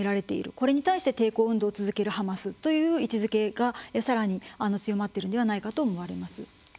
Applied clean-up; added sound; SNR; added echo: none; none; none; none.